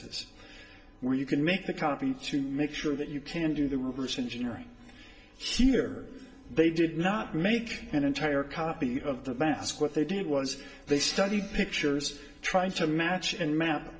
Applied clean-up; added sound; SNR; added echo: none; none; none; reverberation time 0.5 s.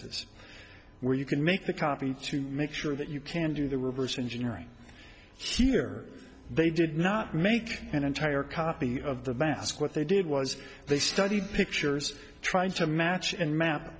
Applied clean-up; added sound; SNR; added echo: none; none; none; none.